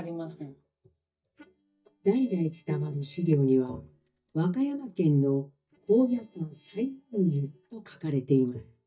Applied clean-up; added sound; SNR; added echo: neural mask model DeepFilterNet 3.